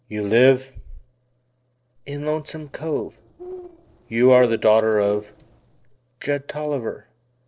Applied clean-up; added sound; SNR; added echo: neural separator model SepFormer DNS4.